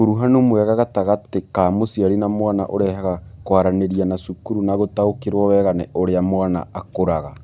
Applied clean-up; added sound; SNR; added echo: none; none; none; none.